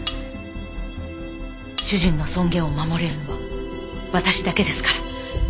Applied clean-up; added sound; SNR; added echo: none; Cutlery, silverware; 12 dB; none.